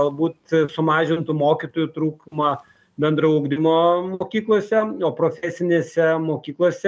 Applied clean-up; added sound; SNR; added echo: none; none; none; none.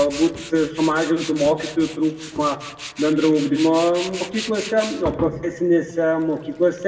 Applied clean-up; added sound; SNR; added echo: none; Tools; 14 dB; reverberation time 1.2 s.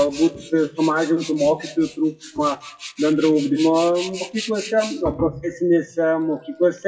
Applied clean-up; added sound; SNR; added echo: classical method WPE with log-MMSE.